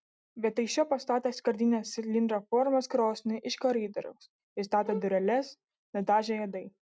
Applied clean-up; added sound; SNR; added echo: neural mask model RNNoise.